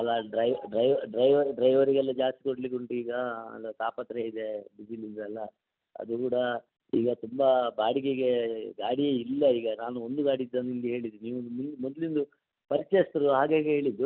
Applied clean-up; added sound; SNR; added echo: none; none; none; none.